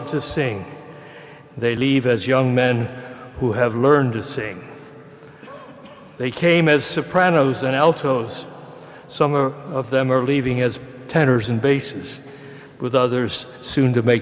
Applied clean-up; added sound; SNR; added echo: none; none; none; none.